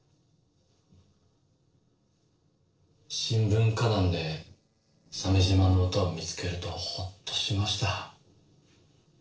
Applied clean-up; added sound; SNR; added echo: neural separator model SepFormer DNS4.